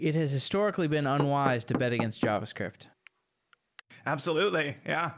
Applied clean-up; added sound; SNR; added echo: none; Knock / Wood; 9 dB; none.